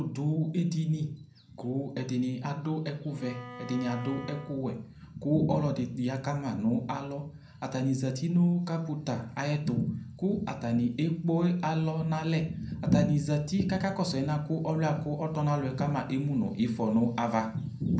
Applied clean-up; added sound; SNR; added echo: none; Bowed string instrument; 15 dB; reverberation time 0.5 s.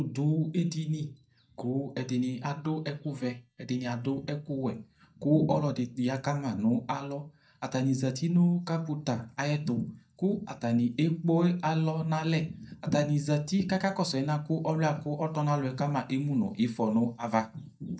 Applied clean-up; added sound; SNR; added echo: neural mask model DeepFilterNet 3.